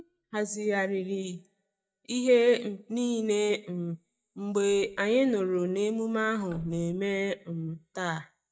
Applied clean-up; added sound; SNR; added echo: neural mask model DeepFilterNet 3.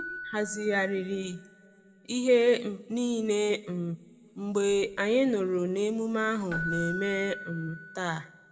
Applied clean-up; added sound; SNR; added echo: none; Keyboard (musical); 14 dB; reverberation time 1.7 s.